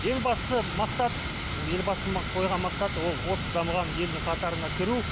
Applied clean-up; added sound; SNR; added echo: none; none; none; none.